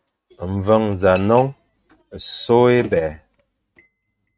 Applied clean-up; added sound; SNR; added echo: neural mask model RNNoise.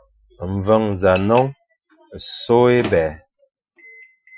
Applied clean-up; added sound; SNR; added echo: classical method Wiener filter.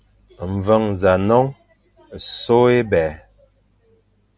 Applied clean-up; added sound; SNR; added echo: none; none; none; none.